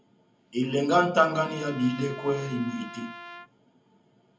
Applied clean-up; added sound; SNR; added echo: none; Trumpet; 17 dB; reverberation time 0.3 s.